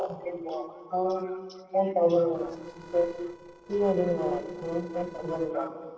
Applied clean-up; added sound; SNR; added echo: neural separator model SepFormer DNS4.